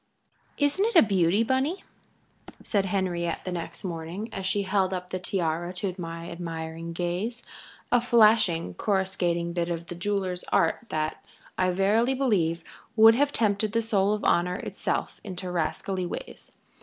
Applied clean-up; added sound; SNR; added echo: none; none; none; none.